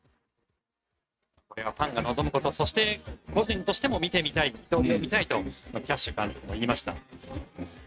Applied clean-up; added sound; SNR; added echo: neural mask model RNNoise.